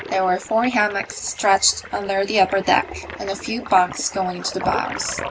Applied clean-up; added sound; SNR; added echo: none; Toilet flush; 13 dB; none.